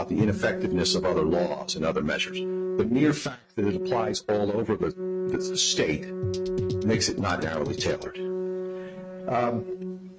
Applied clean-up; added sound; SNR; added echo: neural mask model RNNoise.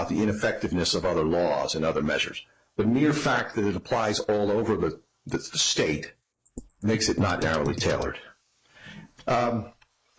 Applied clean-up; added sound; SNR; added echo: neural mask model Resemble Enhance denoiser.